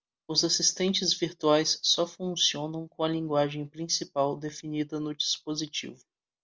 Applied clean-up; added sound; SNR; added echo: none; none; none; none.